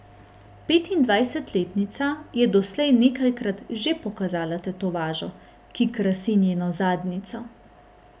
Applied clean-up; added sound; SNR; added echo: none; none; none; none.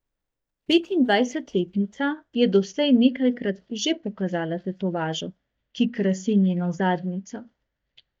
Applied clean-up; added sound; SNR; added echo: neural mask model DeepFilterNet 3.